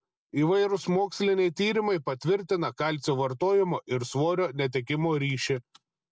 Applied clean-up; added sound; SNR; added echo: none; none; none; none.